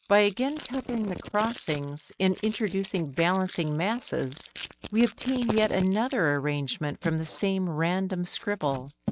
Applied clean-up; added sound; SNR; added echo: neural mask model RNNoise.